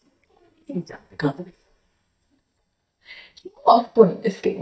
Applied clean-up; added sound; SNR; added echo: neural mask model DeepFilterNet 3.